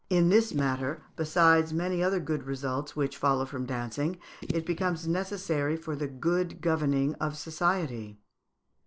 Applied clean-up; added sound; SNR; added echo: neural separator model SepFormer DNS4.